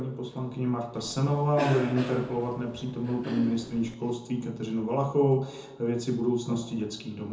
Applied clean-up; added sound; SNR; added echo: none; Cough; 10 dB; reverberation time 0.6 s.